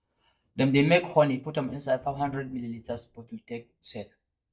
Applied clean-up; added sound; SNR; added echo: neural mask model DeepFilterNet 3.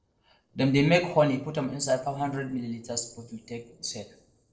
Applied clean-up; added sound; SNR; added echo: neural separator model SepFormer DNS4.